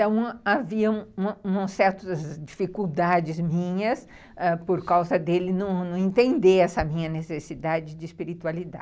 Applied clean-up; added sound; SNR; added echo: none; none; none; none.